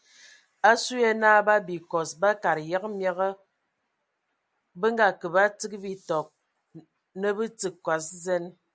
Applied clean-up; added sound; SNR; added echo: none; none; none; none.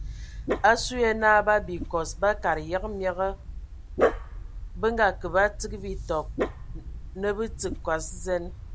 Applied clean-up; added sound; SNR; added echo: none; Dog; 6 dB; none.